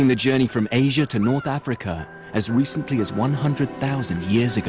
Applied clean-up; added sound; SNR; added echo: none; none; none; none.